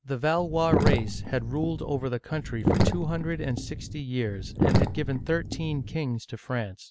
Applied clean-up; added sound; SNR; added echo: none; Sink (filling or washing); -2 dB; none.